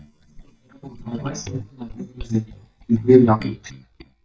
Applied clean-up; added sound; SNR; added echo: neural mask model DeepFilterNet 3.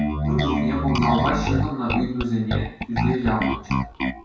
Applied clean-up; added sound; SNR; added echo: none; Bass guitar; -1 dB; reverberation time 0.5 s.